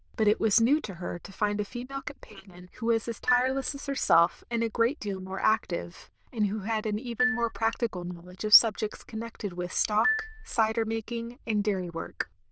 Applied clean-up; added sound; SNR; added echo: neural diffusion model UNIVERSE++.